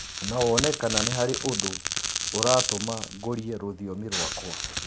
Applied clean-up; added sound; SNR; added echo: none; Crackle; 2 dB; none.